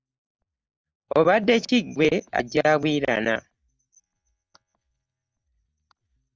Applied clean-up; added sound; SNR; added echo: neural mask model DeepFilterNet 3.